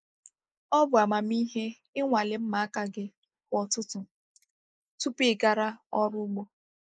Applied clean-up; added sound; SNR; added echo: neural mask model Resemble Enhance denoiser.